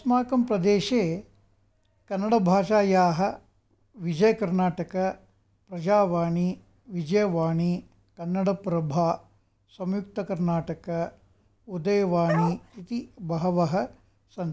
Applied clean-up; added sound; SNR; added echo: none; Bark; 5 dB; none.